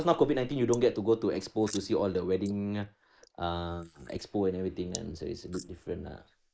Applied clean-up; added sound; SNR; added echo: neural mask model Resemble Enhance denoiser.